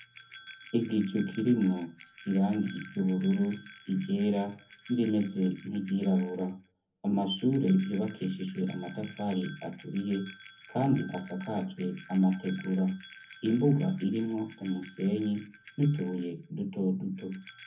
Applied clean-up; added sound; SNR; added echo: none; Bell; 18 dB; reverberation time 0.3 s.